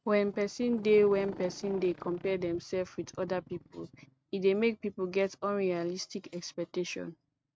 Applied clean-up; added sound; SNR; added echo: neural mask model RNNoise.